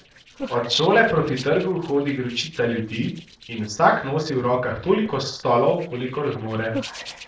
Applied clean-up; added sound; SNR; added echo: neural separator model SepFormer DNS4.